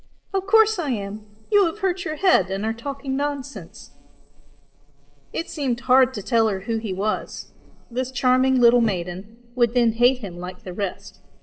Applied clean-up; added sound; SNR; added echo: neural separator model SepFormer DNS4.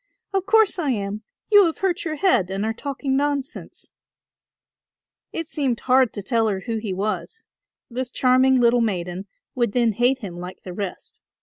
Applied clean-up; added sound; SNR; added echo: none; none; none; none.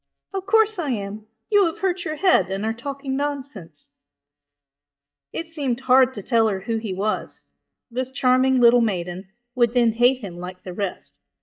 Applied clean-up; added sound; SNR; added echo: neural mask model DeepFilterNet 3.